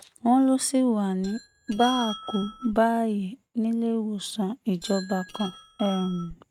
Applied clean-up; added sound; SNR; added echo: neural mask model RNNoise.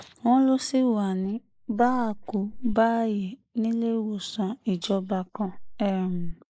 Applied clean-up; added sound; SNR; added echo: neural mask model Resemble Enhance denoiser.